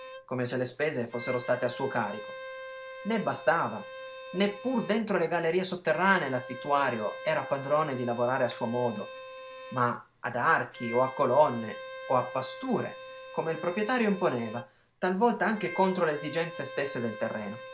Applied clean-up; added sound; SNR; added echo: none; Bowed string instrument; 13 dB; none.